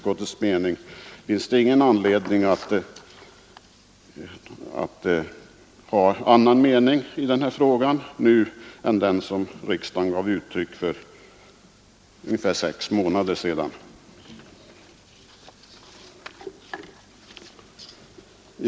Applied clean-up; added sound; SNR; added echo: none; none; none; none.